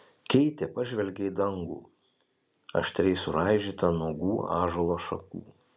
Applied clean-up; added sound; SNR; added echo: none; none; none; none.